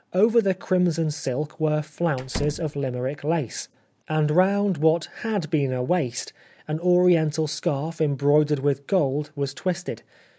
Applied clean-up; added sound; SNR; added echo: none; Slam; 11 dB; none.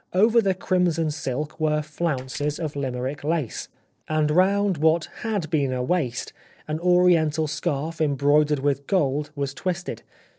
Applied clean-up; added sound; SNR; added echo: neural separator model SepFormer DNS4.